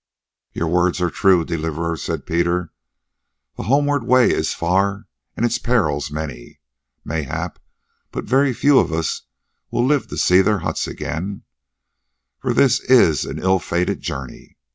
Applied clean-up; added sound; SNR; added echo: none; none; none; none.